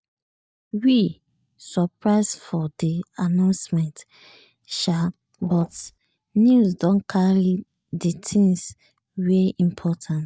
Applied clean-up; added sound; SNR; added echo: neural mask model DeepFilterNet 3.